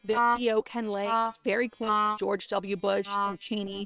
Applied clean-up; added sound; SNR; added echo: neural separator model SepFormer WHAM!.